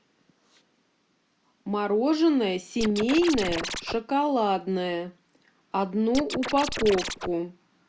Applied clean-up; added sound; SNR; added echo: none; Scratching (performance technique); 6 dB; none.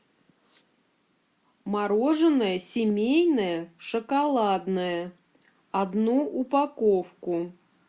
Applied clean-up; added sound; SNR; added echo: none; none; none; none.